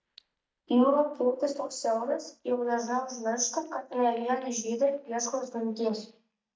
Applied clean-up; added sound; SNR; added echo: neural mask model DeepFilterNet 3.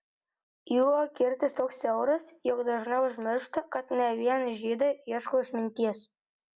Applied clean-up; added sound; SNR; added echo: none; none; none; none.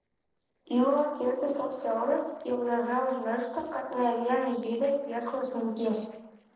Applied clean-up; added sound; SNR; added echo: neural separator model SepFormer DNS4.